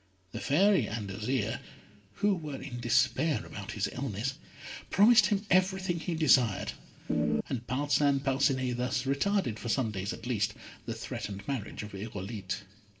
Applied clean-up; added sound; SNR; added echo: none; Organ; -3 dB; reverberation time 1.1 s.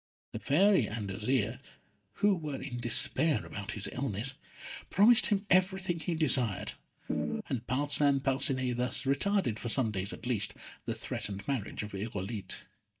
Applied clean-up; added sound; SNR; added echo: neural mask model DeepFilterNet 3.